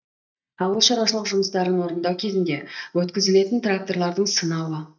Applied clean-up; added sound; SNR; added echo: neural mask model DeepFilterNet 3.